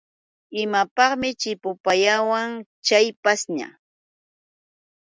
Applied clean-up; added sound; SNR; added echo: none; none; none; none.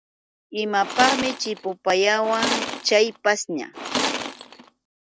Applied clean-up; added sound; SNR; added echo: none; Tools; 4 dB; none.